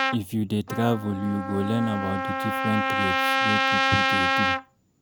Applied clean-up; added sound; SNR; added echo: none; Trumpet; -2 dB; none.